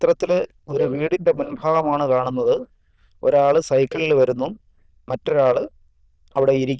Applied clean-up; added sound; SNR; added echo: neural diffusion model UNIVERSE++.